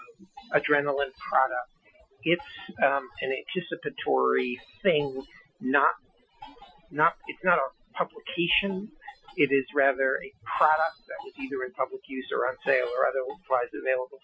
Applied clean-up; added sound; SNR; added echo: classical method Wiener filter.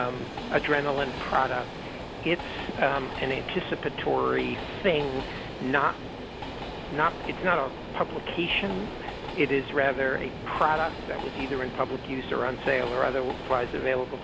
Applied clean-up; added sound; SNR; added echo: none; Train; 8 dB; none.